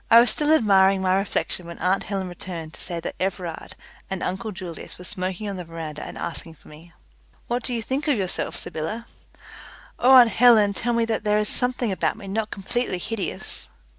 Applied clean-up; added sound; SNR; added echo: none; none; none; none.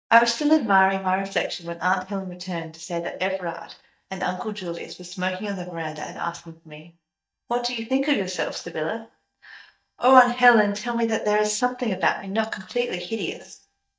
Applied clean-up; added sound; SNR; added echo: neural mask model DeepFilterNet 3.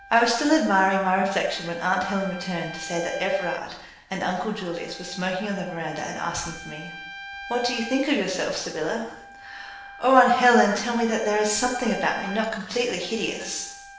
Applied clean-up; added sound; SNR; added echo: none; Trumpet; 16 dB; reverberation time 0.9 s.